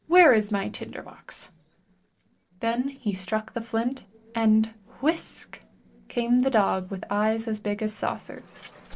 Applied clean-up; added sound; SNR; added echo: neural separator model SepFormer DNS4.